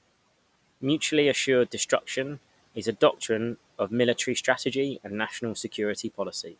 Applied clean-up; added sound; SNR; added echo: none; none; none; none.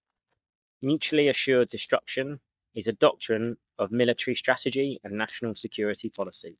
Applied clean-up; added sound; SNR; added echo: neural mask model DeepFilterNet 3.